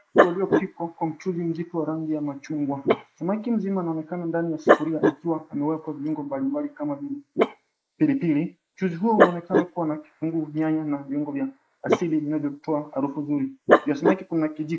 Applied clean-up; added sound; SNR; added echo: neural mask model Resemble Enhance denoiser.